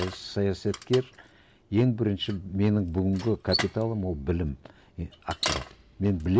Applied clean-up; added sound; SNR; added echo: none; Bicycle; 11 dB; none.